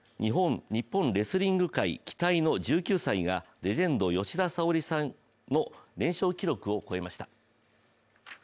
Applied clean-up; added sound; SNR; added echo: none; none; none; none.